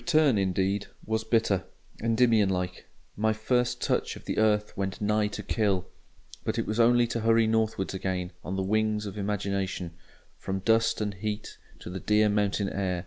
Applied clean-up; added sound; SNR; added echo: none; none; none; none.